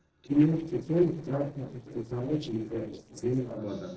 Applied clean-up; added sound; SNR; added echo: neural separator model SepFormer DNS4.